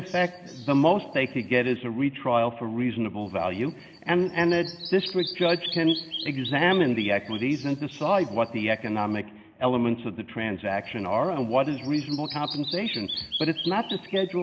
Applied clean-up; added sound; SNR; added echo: none; Bird vocalization, bird call, bird song; 13 dB; none.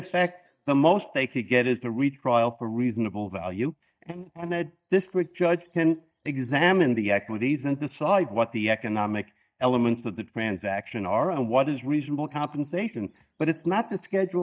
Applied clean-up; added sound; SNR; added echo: neural mask model DeepFilterNet 3.